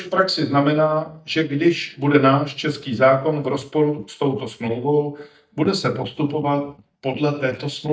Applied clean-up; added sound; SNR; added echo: neural mask model DeepFilterNet 3.